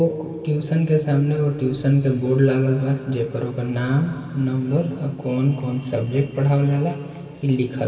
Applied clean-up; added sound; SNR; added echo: none; none; none; reverberation time 2.7 s.